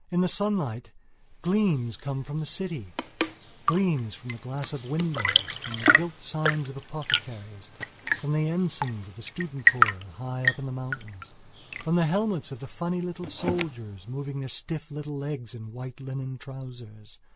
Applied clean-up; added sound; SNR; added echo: none; Tap / Fill (with liquid) / Trickle, dribble / Chirp, tweet / Engine; 1 dB; none.